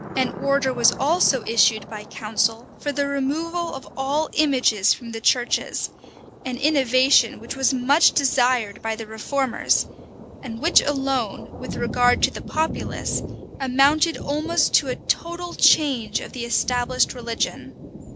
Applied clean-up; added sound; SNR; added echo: none; Thunder; 13 dB; none.